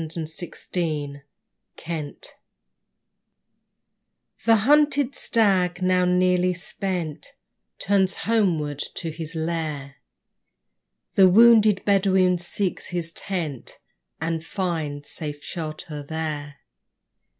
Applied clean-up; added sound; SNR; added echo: none; none; none; none.